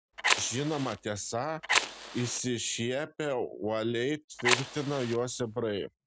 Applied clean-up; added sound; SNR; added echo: none; Fire; 1 dB; none.